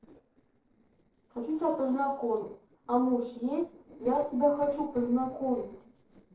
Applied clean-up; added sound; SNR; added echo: neural separator model SepFormer DNS4.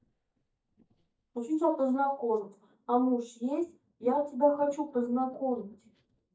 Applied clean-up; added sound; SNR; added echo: neural mask model DeepFilterNet 3.